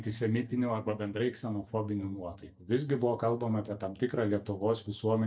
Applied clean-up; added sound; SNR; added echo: neural mask model DeepFilterNet 3.